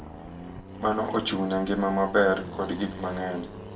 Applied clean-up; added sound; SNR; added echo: none; Accelerating, revving, vroom; 12 dB; reverberation time 0.2 s.